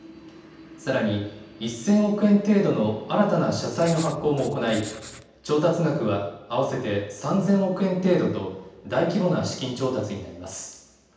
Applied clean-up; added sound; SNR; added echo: none; Writing; 16 dB; reverberation time 0.9 s.